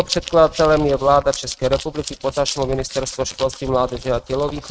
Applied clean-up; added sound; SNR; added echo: neural mask model RNNoise.